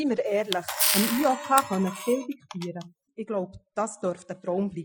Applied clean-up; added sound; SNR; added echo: classical method Wiener filter.